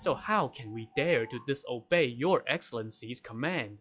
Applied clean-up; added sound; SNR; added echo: classical method log-MMSE.